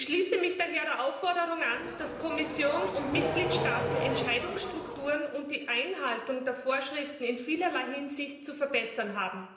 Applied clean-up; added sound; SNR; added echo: none; Accelerating, revving, vroom; 3 dB; reverberation time 0.9 s.